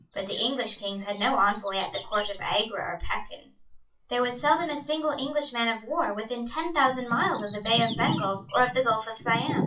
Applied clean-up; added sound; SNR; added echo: classical method WPE with log-MMSE.